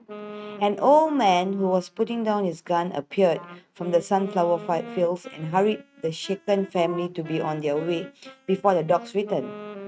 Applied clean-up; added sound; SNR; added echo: neural mask model RNNoise.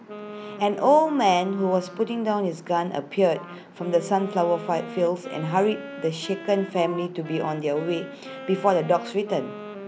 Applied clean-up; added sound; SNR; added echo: none; Wind instrument, woodwind instrument; 14 dB; none.